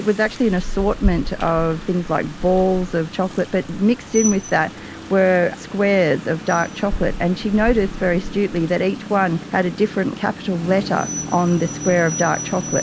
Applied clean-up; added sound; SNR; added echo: none; Rain; 9 dB; none.